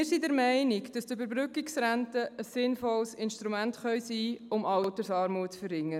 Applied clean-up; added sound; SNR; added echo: none; none; none; none.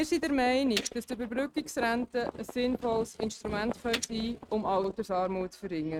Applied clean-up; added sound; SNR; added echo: neural mask model RNNoise.